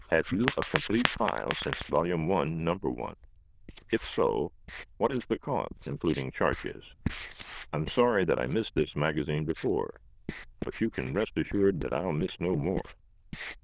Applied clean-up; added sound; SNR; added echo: neural diffusion model UNIVERSE++.